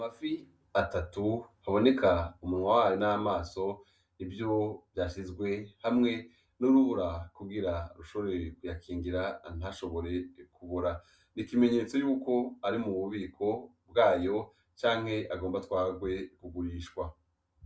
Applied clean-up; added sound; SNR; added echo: none; none; none; none.